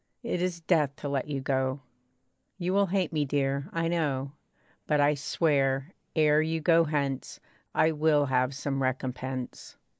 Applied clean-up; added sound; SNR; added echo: none; none; none; none.